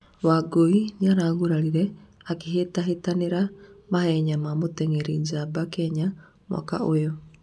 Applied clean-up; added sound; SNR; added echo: none; none; none; none.